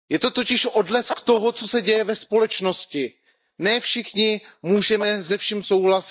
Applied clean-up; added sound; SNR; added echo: neural mask model DeepFilterNet 3.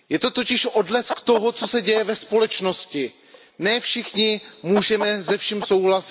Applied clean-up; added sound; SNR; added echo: none; Chicken, rooster; 11 dB; none.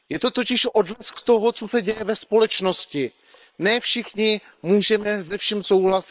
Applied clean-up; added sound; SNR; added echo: neural separator model SepFormer WHAM!.